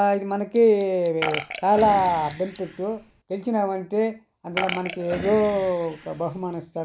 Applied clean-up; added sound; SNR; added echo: none; Burping, eructation + Alarm; 11 dB; none.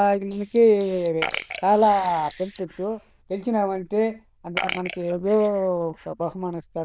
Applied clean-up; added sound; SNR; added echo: neural diffusion model UNIVERSE++.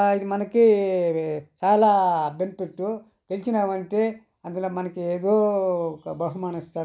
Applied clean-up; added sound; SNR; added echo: none; none; none; none.